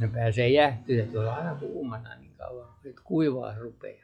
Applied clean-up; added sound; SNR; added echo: classical method log-MMSE.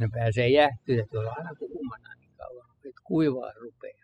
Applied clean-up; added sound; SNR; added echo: classical method spectral subtraction.